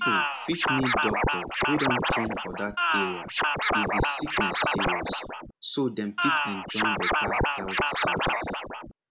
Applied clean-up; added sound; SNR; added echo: none; Scratching (performance technique); -2 dB; none.